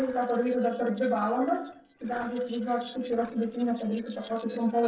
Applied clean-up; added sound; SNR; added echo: neural separator model SepFormer DNS4.